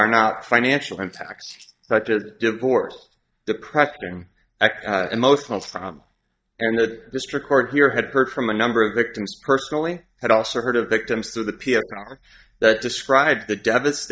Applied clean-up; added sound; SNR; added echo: neural mask model DeepFilterNet 3.